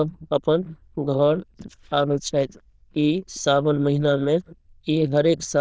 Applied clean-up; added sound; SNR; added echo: neural diffusion model UNIVERSE++.